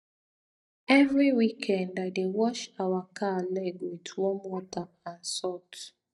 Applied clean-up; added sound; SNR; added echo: neural mask model DeepFilterNet 3.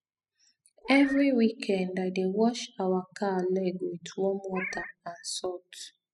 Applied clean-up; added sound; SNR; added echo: classical method spectral subtraction.